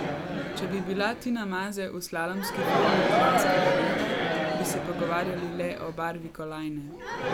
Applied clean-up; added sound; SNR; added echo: none; Crowd; -4 dB; none.